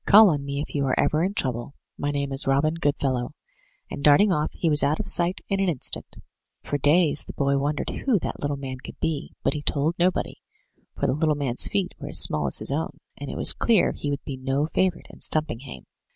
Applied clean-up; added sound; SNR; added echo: none; none; none; none.